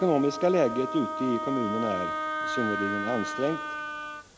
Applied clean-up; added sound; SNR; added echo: none; Wind instrument, woodwind instrument; 4 dB; none.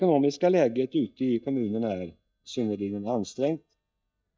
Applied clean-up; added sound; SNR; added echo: neural mask model DeepFilterNet 3.